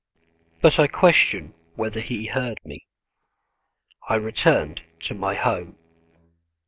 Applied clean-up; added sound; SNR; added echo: neural separator model SepFormer DNS4.